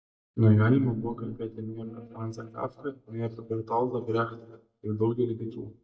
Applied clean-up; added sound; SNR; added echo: neural mask model DeepFilterNet 3.